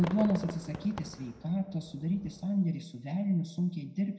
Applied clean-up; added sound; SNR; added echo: none; Fireworks; 14 dB; reverberation time 0.8 s.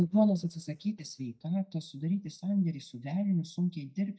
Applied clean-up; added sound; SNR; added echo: neural mask model DeepFilterNet 3.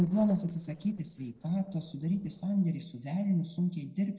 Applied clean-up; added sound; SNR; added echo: neural separator model SepFormer DNS4.